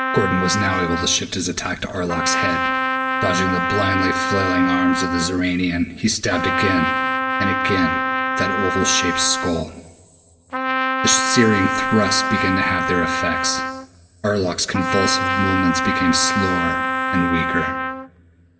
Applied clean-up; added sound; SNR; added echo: none; Trumpet; 0 dB; reverberation time 1.8 s.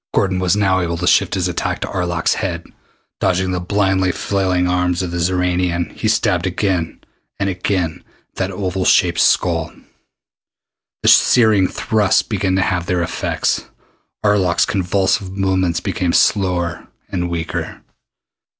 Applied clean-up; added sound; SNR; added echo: none; none; none; none.